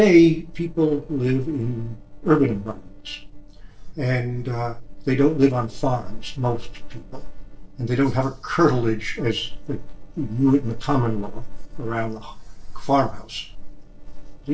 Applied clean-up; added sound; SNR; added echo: neural separator model SepFormer DNS4.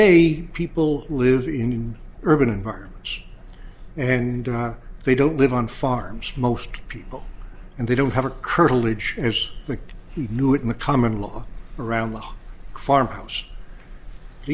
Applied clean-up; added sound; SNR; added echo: none; none; none; none.